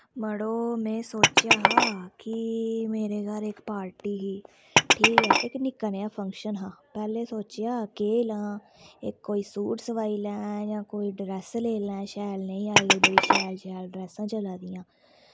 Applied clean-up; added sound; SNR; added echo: none; Glass; -5 dB; none.